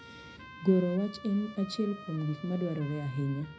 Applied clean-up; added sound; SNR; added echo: none; Trumpet; 18 dB; reverberation time 0.5 s.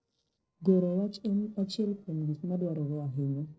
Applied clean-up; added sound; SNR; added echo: neural separator model SepFormer DNS4.